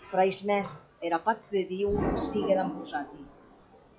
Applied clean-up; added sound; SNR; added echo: classical method log-MMSE.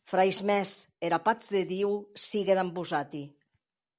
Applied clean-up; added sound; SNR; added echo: none; none; none; none.